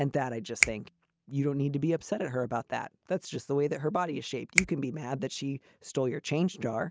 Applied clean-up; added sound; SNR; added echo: none; Finger snapping; 4 dB; none.